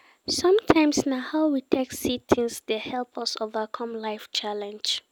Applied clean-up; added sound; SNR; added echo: none; none; none; none.